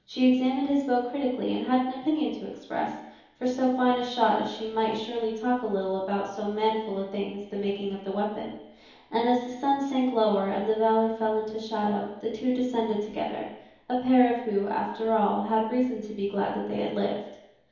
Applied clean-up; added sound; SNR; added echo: none; none; none; reverberation time 2.2 s.